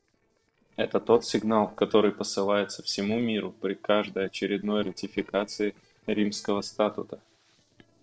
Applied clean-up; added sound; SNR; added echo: neural separator model SepFormer DNS4.